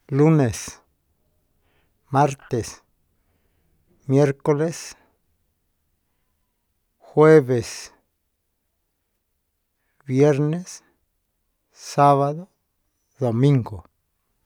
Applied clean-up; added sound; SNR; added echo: none; none; none; none.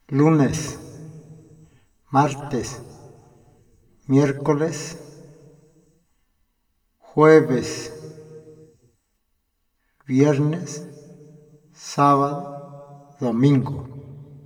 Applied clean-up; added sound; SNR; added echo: none; none; none; reverberation time 1.3 s.